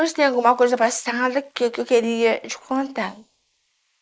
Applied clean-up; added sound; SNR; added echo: neural mask model Resemble Enhance denoiser.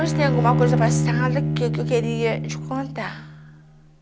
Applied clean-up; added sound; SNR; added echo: none; Bowed string instrument; -2 dB; none.